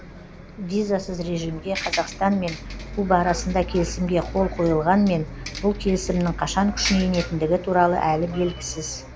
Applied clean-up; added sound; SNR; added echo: none; Bus; 10 dB; none.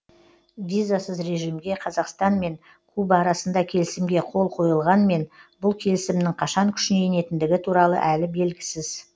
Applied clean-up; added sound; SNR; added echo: none; none; none; none.